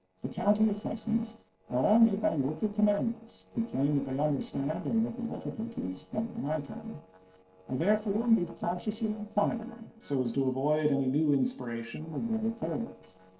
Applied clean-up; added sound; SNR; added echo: neural separator model SepFormer DNS4.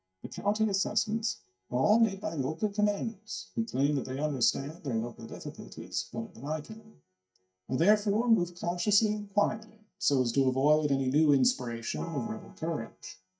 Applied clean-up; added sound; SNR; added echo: neural mask model DeepFilterNet 3.